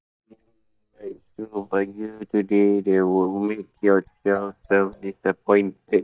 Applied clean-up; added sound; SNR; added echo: neural mask model DeepFilterNet 3.